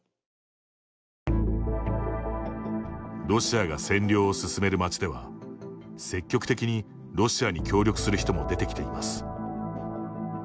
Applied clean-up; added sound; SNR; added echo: none; none; none; none.